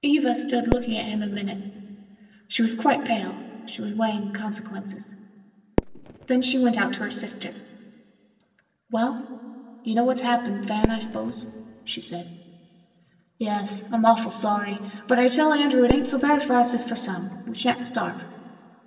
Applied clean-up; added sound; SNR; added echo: none; Fireworks; 11 dB; reverberation time 2.4 s.